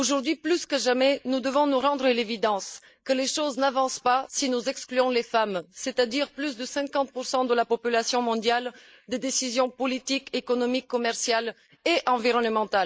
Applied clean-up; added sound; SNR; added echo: neural mask model Resemble Enhance denoiser.